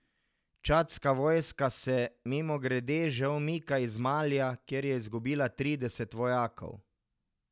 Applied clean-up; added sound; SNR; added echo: none; none; none; none.